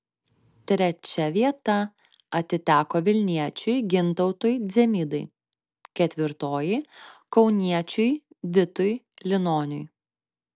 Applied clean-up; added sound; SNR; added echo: none; none; none; none.